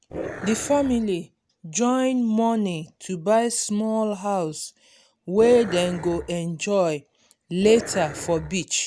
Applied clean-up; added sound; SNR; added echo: none; Growling; 11 dB; none.